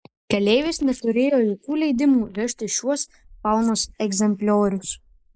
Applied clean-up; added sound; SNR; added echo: neural mask model Resemble Enhance denoiser.